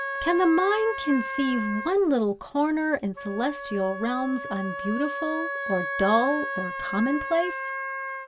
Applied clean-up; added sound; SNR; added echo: none; Wind instrument, woodwind instrument; 7 dB; none.